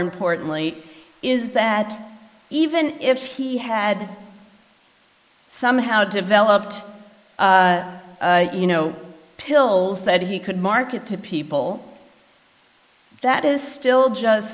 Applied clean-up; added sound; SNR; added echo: neural mask model Resemble Enhance denoiser.